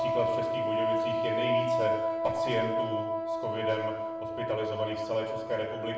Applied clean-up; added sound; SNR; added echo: none; Wind instrument, woodwind instrument; -4 dB; reverberation time 0.8 s.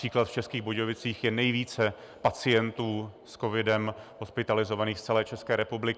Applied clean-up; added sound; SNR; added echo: none; none; none; none.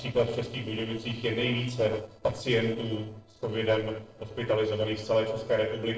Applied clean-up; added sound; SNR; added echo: neural separator model SepFormer DNS4.